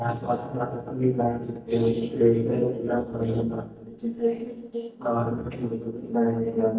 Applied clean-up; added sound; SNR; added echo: neural mask model DeepFilterNet 3.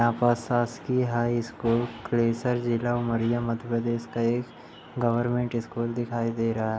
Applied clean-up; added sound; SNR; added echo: none; none; none; none.